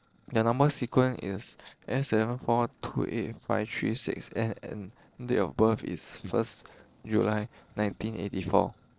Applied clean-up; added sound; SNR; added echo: neural separator model SepFormer DNS4.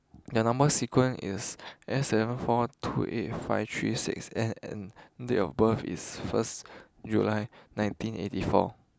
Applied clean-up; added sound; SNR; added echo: none; none; none; none.